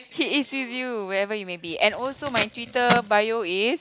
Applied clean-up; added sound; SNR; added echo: none; Packing tape, duct tape; 4 dB; none.